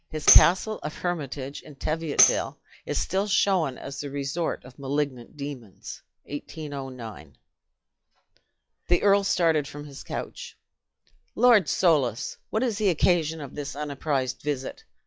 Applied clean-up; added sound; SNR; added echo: classical method log-MMSE.